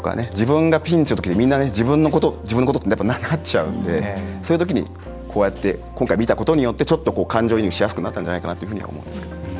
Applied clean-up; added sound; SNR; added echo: none; none; none; none.